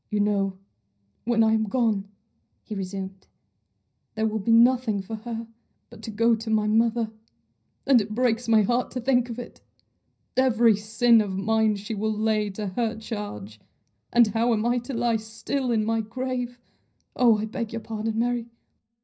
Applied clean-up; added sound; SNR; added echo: none; none; none; reverberation time 0.4 s.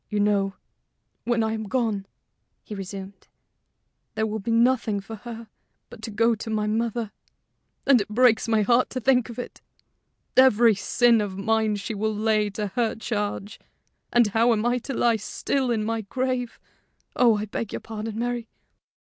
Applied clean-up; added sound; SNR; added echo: none; none; none; none.